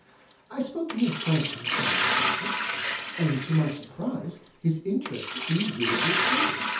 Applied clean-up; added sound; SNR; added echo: none; Liquid; -1 dB; reverberation time 0.5 s.